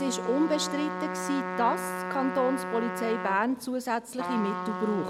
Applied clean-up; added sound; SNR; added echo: none; Trumpet; 5 dB; none.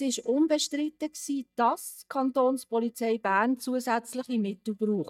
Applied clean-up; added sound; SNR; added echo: neural mask model DeepFilterNet 3.